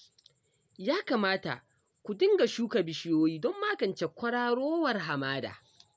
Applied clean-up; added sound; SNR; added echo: none; none; none; none.